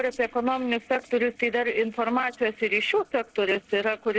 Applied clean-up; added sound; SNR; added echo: neural separator model SepFormer DNS4.